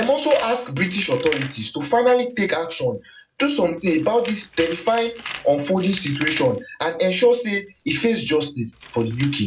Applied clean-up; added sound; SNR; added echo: none; Tools; 16 dB; reverberation time 0.2 s.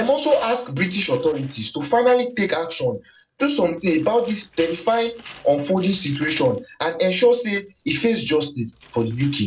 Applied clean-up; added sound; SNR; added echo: neural separator model SepFormer DNS4.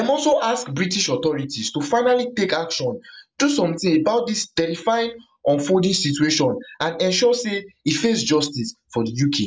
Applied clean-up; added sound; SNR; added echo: none; none; none; none.